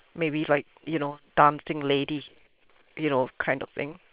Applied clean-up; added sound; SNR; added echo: neural separator model SepFormer WHAM!.